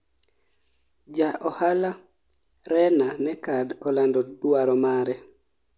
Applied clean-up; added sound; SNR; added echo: none; none; none; none.